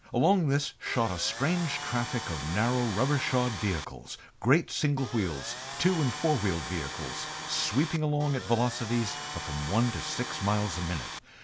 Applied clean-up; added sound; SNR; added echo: none; Tools; 9 dB; none.